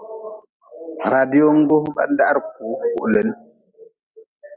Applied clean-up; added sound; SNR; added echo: none; none; none; none.